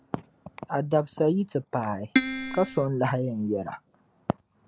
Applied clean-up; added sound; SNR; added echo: none; Keyboard (musical); -1 dB; none.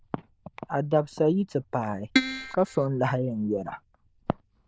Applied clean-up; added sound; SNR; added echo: neural diffusion model UNIVERSE++.